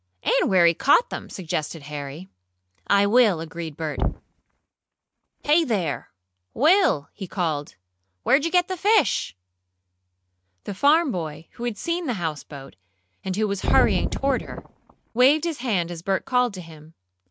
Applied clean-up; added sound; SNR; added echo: neural mask model RNNoise.